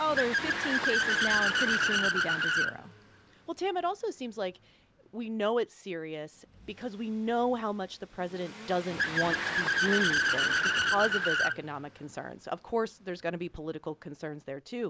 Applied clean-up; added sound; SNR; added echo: none; Accelerating, revving, vroom / Car; -2 dB; none.